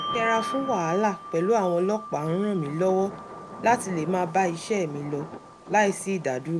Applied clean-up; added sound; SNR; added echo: none; Bell + Thunder / Rain; 11 dB; none.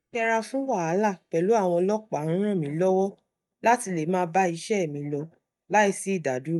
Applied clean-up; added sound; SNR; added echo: neural mask model DeepFilterNet 3.